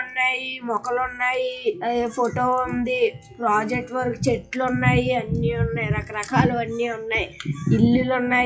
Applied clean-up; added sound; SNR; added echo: classical method WPE with log-MMSE.